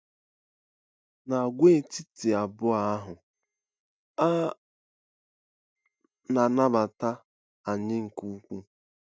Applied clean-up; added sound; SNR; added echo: neural mask model DeepFilterNet 3.